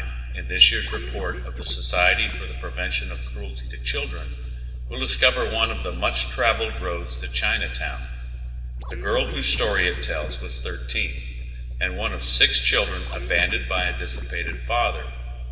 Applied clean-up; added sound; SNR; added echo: none; Scratching (performance technique); 18 dB; reverberation time 2.6 s.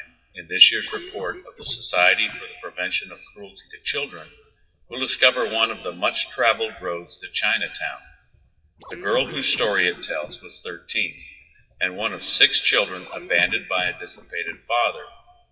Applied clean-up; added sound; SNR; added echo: classical method WPE with log-MMSE.